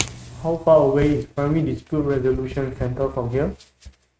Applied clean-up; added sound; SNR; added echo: neural mask model RNNoise.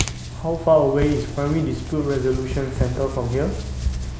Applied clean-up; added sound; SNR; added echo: none; Tearing; 5 dB; none.